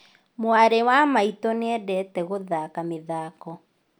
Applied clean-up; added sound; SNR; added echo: none; none; none; none.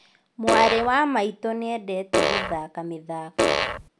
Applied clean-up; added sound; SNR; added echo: none; Fart; -3 dB; none.